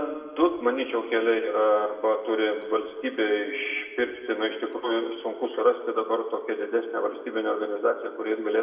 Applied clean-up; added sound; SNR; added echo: none; none; none; reverberation time 1.8 s.